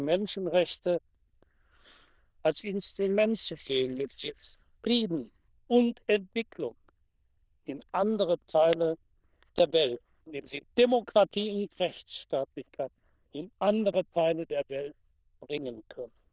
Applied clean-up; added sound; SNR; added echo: neural diffusion model UNIVERSE++.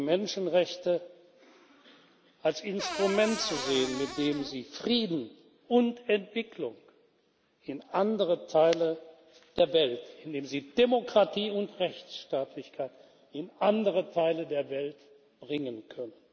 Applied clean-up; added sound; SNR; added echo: none; Cupboard open or close / Door; 7 dB; none.